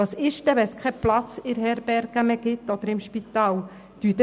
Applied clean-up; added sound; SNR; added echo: none; none; none; none.